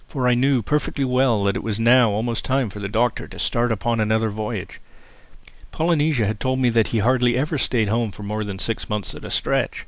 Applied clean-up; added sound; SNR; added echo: none; none; none; none.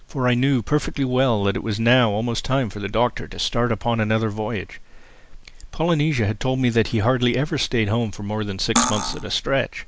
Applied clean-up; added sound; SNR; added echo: none; Cutlery, silverware; 1 dB; none.